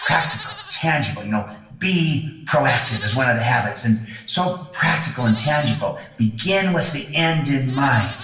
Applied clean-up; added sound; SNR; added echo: none; Livestock, farm animals, working animals; 20 dB; reverberation time 0.9 s.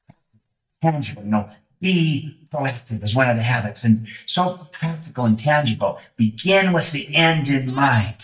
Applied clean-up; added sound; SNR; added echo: neural mask model DeepFilterNet 3.